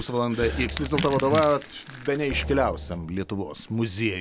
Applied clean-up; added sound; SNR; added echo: none; Drum + Crushing; 9 dB; none.